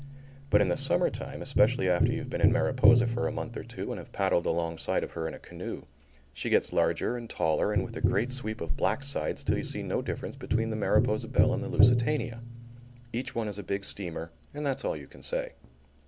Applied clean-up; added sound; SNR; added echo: none; Tap; 0 dB; none.